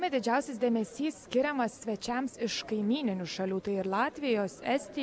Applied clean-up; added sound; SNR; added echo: none; none; none; none.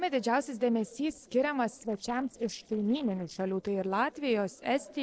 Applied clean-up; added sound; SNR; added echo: neural separator model SepFormer DNS4.